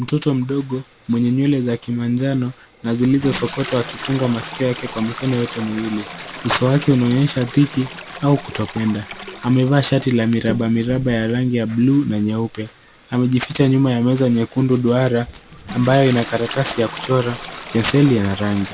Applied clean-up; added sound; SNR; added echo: none; Toilet flush; 16 dB; none.